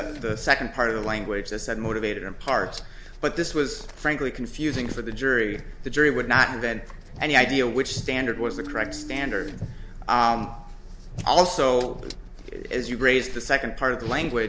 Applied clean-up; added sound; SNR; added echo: none; Car; 15 dB; none.